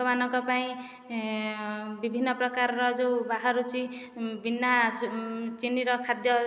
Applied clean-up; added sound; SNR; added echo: none; none; none; none.